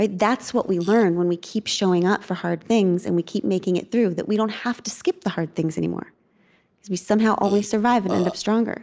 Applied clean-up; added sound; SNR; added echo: neural mask model Resemble Enhance denoiser.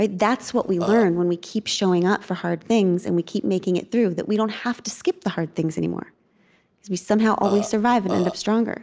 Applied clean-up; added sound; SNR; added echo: none; Burping, eructation; 10 dB; none.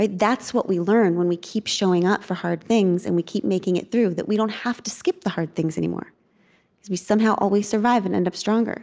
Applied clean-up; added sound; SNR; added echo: none; none; none; none.